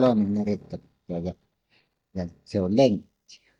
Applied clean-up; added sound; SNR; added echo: neural mask model DeepFilterNet 3.